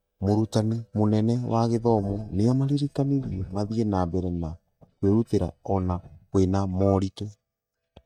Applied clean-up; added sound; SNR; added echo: neural mask model DeepFilterNet 3.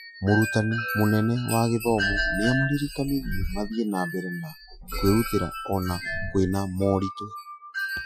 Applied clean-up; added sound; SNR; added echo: classical method Wiener filter.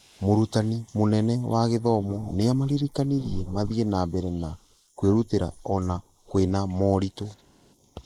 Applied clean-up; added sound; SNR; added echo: neural mask model Resemble Enhance denoiser.